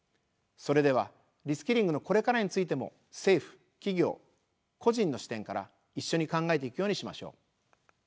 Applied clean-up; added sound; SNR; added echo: none; none; none; none.